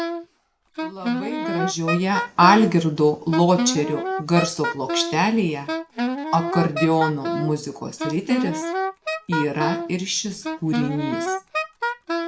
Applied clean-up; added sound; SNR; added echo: none; Wind instrument, woodwind instrument; 5 dB; none.